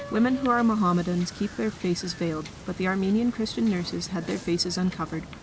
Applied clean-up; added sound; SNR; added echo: none; Wind / Boat, Water vehicle + Piano; 15 dB; none.